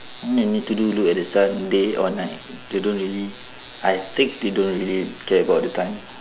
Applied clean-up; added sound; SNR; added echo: none; none; none; none.